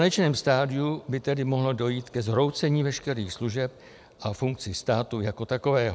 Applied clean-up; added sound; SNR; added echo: none; none; none; none.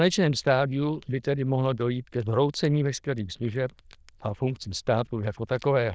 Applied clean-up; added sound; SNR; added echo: neural diffusion model UNIVERSE++.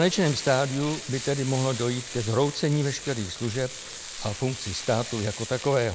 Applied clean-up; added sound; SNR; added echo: none; Frying (food); 11 dB; none.